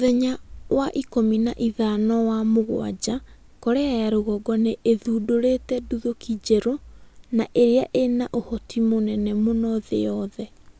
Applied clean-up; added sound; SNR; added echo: none; none; none; none.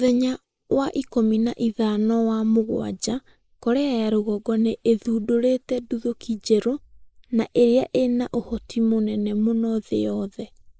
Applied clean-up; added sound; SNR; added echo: neural mask model Resemble Enhance denoiser.